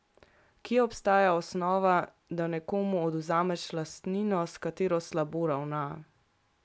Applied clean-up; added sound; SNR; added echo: none; none; none; none.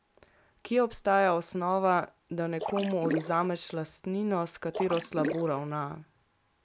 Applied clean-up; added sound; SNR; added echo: none; Splash, splatter; 7 dB; none.